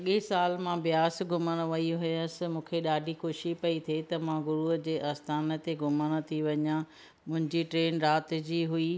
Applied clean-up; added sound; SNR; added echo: none; none; none; none.